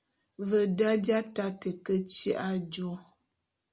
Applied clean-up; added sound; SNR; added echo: none; none; none; none.